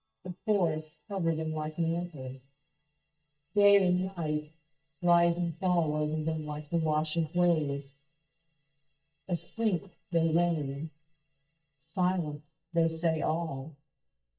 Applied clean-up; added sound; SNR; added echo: neural mask model DeepFilterNet 3.